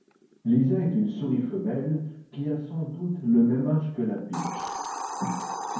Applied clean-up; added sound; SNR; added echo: none; Hiss; 12 dB; reverberation time 0.9 s.